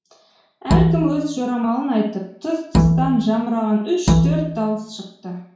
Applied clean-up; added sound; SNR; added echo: none; Bowed string instrument; -2 dB; reverberation time 0.6 s.